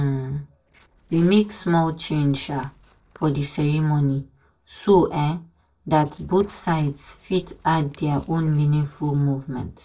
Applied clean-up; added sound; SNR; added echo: neural separator model SepFormer DNS4.